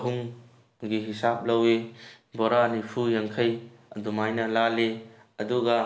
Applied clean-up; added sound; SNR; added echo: none; none; none; none.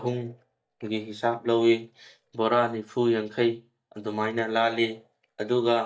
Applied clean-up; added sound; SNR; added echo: neural mask model DeepFilterNet 3.